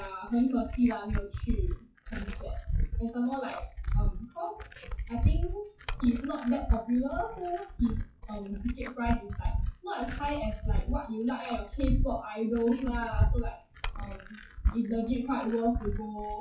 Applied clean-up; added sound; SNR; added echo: classical method WPE with log-MMSE.